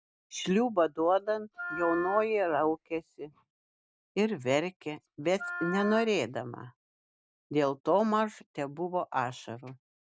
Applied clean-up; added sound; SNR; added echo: none; Wind instrument, woodwind instrument; 10 dB; none.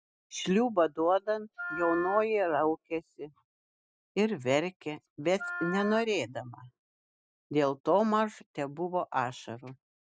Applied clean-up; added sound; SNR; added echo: classical method spectral subtraction.